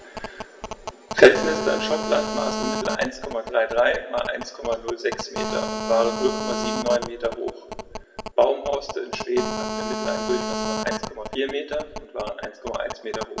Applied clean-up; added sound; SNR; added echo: none; Telephone; 6 dB; reverberation time 2.2 s.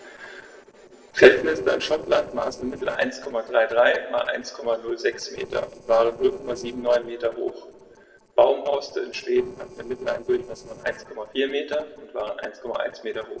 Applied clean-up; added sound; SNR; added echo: neural separator model SepFormer DNS4.